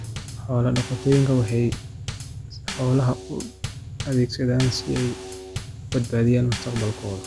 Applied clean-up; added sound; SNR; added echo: none; Bass drum / Snare drum / Drum kit; 10 dB; none.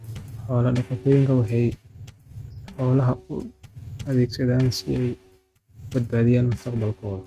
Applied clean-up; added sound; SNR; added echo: neural mask model RNNoise.